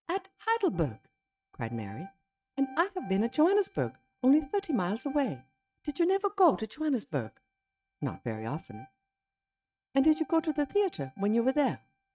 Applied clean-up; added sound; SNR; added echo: neural mask model RNNoise.